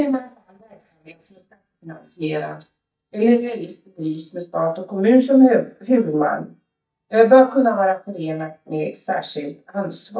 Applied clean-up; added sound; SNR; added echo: neural mask model DeepFilterNet 3.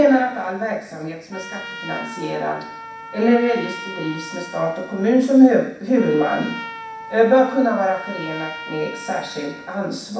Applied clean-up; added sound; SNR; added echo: none; Trumpet; 14 dB; reverberation time 0.6 s.